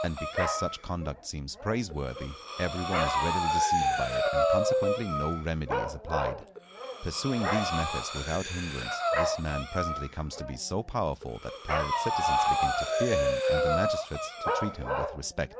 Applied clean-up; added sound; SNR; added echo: none; Breathing + Bark; -4 dB; none.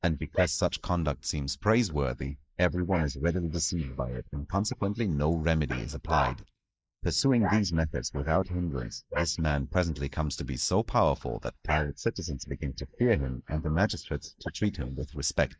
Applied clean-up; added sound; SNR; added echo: neural mask model Resemble Enhance denoiser.